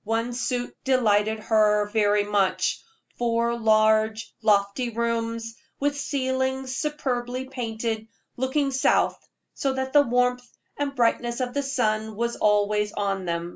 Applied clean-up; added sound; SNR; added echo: none; none; none; none.